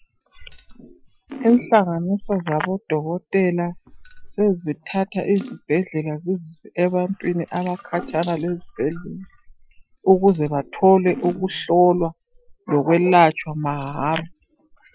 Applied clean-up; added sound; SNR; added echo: classical method Wiener filter.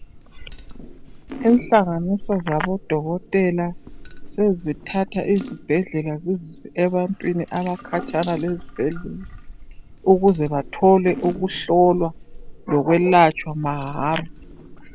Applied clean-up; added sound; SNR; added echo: none; Drip / Sink (filling or washing) / Water tap, faucet; 15 dB; none.